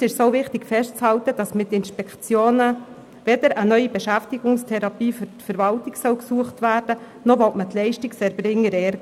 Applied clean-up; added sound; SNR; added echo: none; none; none; none.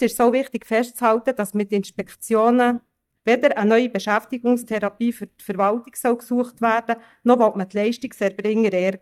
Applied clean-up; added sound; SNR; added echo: neural mask model DeepFilterNet 3.